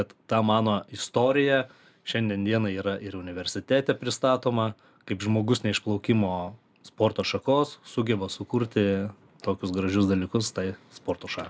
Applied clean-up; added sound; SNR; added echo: none; none; none; none.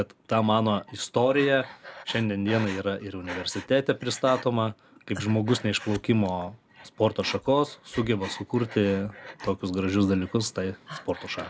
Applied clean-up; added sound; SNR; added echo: none; Breathing; 17 dB; none.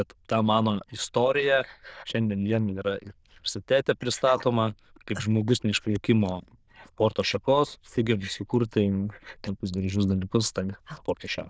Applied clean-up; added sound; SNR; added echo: neural diffusion model UNIVERSE++.